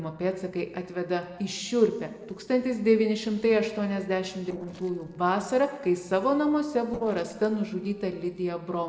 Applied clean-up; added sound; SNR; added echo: neural separator model SepFormer DNS4.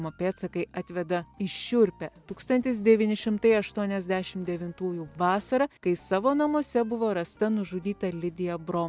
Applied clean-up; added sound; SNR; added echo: none; none; none; none.